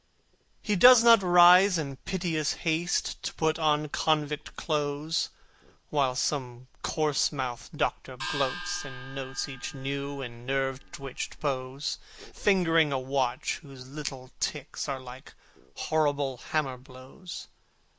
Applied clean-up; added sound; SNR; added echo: none; Gong; 11 dB; none.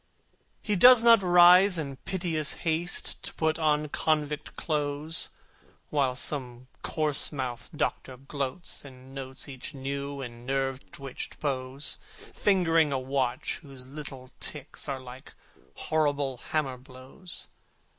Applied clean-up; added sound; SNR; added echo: none; none; none; none.